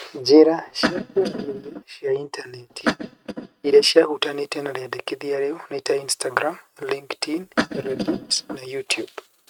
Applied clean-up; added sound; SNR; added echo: neural mask model RNNoise.